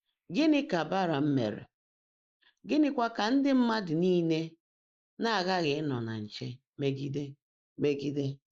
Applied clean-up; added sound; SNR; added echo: neural mask model Resemble Enhance denoiser.